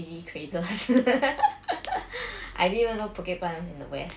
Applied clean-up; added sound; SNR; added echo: none; none; none; none.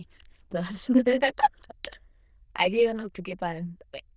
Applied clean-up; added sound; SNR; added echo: neural diffusion model UNIVERSE++.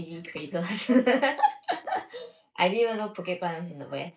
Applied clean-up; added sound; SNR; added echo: neural mask model Resemble Enhance denoiser.